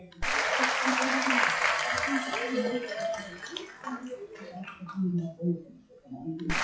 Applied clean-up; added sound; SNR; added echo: classical method WPE with log-MMSE.